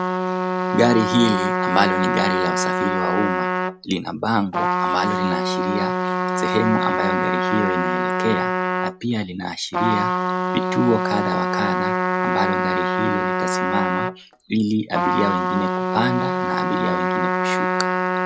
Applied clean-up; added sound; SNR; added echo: none; Trumpet; -2 dB; none.